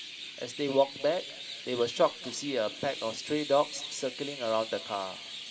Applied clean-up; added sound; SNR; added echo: none; Chirp, tweet; 11 dB; reverberation time 1.8 s.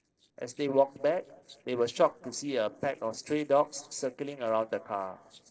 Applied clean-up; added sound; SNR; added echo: neural separator model SepFormer DNS4.